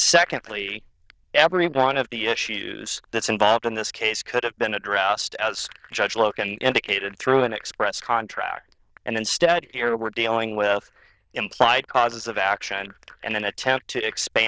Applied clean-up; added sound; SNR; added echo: neural diffusion model UNIVERSE++.